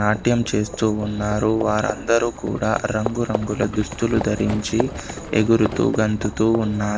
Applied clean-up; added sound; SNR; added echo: none; Livestock, farm animals, working animals; 10 dB; none.